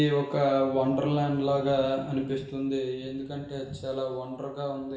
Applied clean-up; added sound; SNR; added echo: none; none; none; reverberation time 0.8 s.